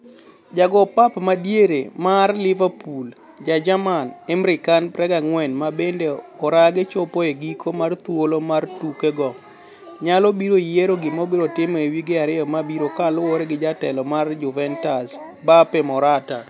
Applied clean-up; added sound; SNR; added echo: none; none; none; none.